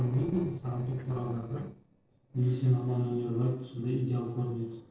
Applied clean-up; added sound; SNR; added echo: neural separator model SepFormer DNS4.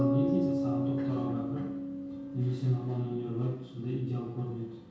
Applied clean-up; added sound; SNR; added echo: none; Bass guitar; 1 dB; reverberation time 0.6 s.